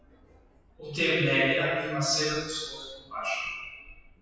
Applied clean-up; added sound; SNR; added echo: classical method WPE with log-MMSE.